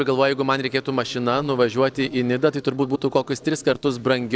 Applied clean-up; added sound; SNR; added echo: neural separator model SepFormer DNS4.